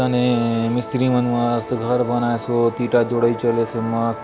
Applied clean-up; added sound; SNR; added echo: none; Musical instrument; 13 dB; none.